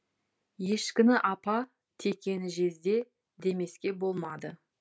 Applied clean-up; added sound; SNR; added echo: none; none; none; none.